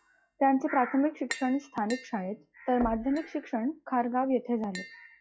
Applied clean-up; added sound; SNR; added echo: classical method log-MMSE.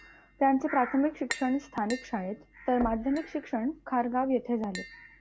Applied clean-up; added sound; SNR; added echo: none; Knock + Tap; 15 dB; none.